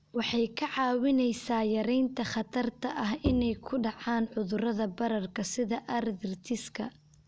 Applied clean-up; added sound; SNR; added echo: none; Bowed string instrument; 8 dB; none.